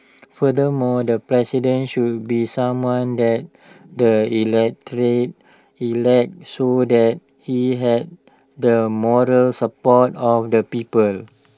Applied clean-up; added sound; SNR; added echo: none; none; none; none.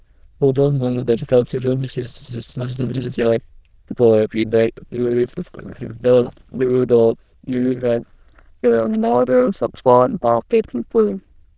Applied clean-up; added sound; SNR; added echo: neural diffusion model UNIVERSE++.